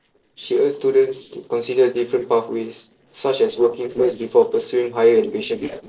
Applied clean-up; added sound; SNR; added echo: neural separator model SepFormer DNS4.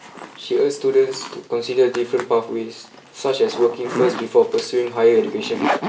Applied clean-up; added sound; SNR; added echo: none; Zipper (clothing); 10 dB; reverberation time 0.2 s.